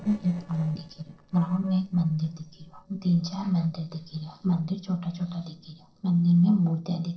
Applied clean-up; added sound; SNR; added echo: neural separator model SepFormer DNS4.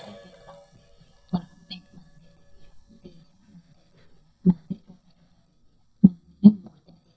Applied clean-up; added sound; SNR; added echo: neural mask model DeepFilterNet 3.